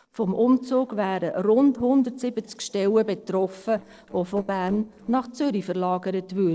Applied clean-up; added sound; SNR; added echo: neural separator model SepFormer DNS4.